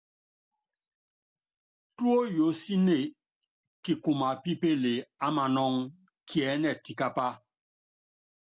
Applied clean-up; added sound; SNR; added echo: none; none; none; none.